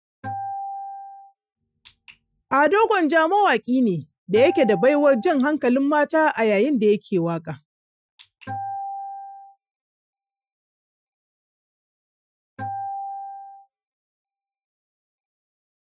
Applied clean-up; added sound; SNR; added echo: classical method Wiener filter.